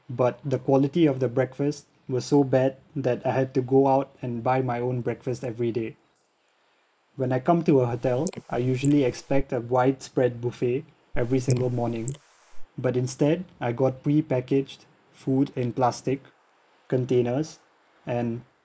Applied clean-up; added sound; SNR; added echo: neural mask model Resemble Enhance denoiser.